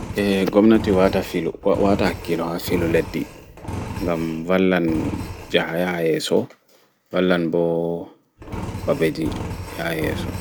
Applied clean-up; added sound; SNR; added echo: none; Engine; 11 dB; none.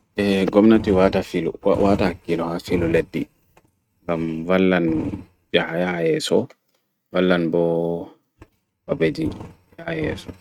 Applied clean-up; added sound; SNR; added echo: neural mask model RNNoise.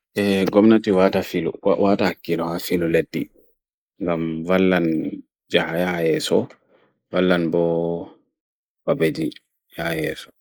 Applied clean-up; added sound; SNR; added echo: neural mask model Resemble Enhance denoiser.